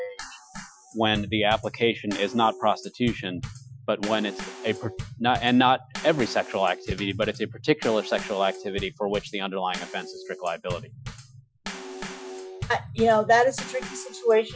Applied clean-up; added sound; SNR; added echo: classical method Wiener filter.